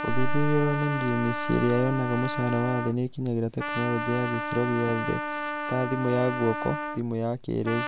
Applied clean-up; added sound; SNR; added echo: none; Trumpet; 6 dB; none.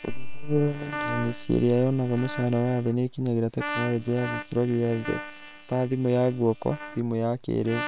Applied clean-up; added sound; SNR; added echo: neural separator model SepFormer WHAM!.